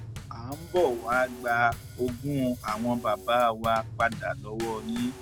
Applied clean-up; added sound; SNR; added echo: none; Bass drum / Snare drum / Drum kit; 12 dB; none.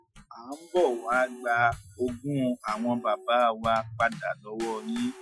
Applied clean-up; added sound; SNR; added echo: classical method Wiener filter.